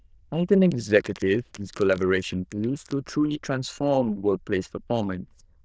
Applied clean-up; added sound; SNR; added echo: neural diffusion model UNIVERSE++.